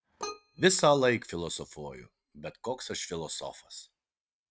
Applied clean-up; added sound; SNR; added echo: neural mask model RNNoise.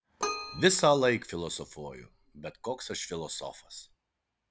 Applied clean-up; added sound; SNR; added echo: none; Keyboard (musical); 12 dB; none.